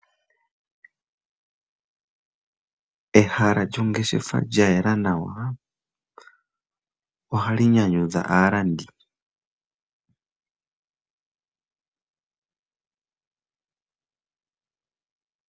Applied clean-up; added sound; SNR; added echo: none; none; none; none.